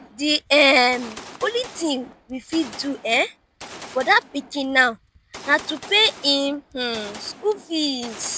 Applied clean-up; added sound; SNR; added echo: none; Gunshot, gunfire; 18 dB; none.